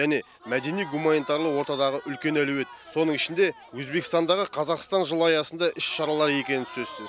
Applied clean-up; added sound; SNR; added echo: none; Crowd; 18 dB; none.